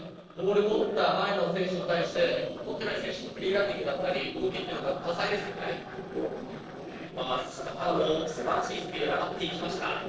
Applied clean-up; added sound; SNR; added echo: neural separator model SepFormer DNS4.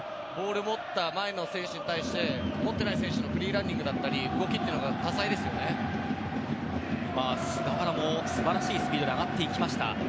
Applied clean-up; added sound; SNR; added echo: none; none; none; none.